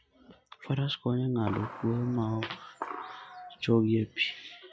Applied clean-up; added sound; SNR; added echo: classical method log-MMSE.